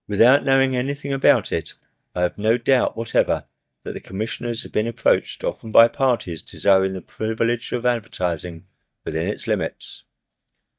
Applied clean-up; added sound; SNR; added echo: neural mask model DeepFilterNet 3.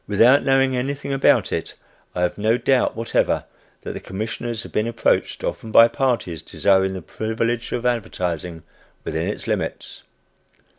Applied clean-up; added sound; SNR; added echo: none; none; none; none.